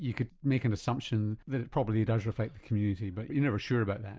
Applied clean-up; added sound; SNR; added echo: none; none; none; none.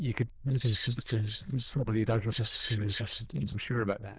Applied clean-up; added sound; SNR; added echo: neural diffusion model UNIVERSE++.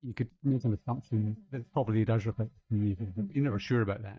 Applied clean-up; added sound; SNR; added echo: neural mask model DeepFilterNet 3.